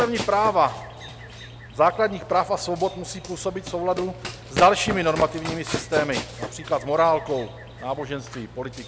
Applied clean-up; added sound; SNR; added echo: none; Run; 10 dB; none.